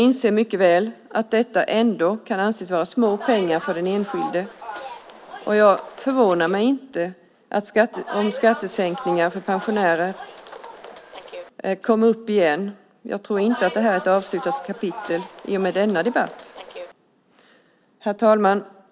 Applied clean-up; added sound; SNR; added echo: none; Bus; 12 dB; none.